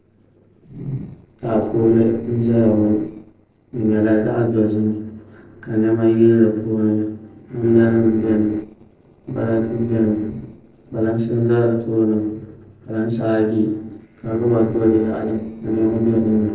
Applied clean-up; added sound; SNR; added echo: neural separator model SepFormer DNS4.